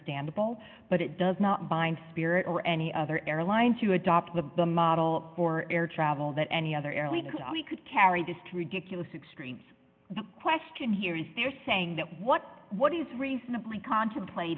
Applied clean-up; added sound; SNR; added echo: none; none; none; none.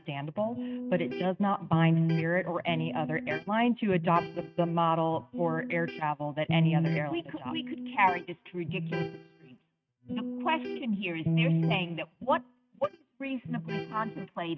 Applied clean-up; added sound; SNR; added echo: neural mask model RNNoise.